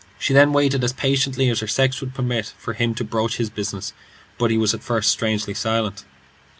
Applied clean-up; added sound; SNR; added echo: none; none; none; none.